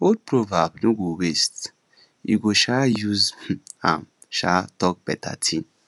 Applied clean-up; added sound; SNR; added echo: none; none; none; none.